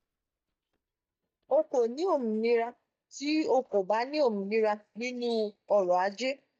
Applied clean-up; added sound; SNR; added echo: neural mask model DeepFilterNet 3.